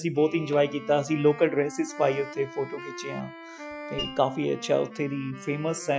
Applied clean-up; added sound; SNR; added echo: classical method Wiener filter.